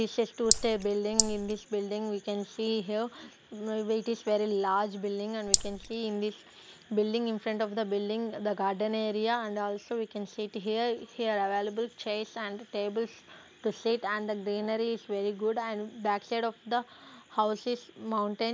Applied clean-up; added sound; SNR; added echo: neural mask model Resemble Enhance denoiser.